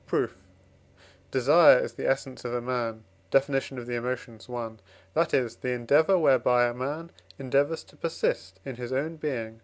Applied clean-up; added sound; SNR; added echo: none; none; none; none.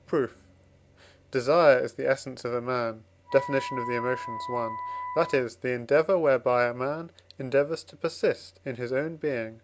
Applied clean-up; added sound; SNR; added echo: none; Wind instrument, woodwind instrument; 9 dB; none.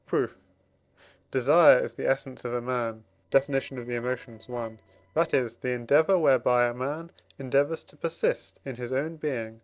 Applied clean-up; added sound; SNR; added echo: neural separator model SepFormer DNS4.